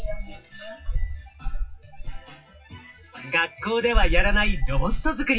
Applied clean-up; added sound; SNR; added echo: classical method WPE with log-MMSE.